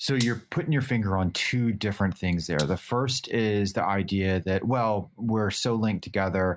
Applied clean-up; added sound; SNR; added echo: neural mask model RNNoise.